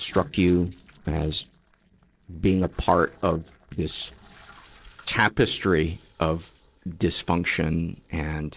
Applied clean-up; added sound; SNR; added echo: neural separator model SepFormer DNS4.